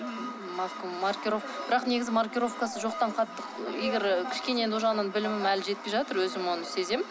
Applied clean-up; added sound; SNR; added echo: none; Dog; 18 dB; none.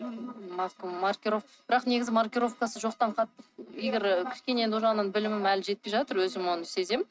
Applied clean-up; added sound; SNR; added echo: neural mask model RNNoise.